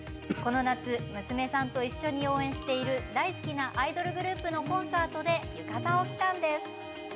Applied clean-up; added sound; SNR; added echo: none; none; none; none.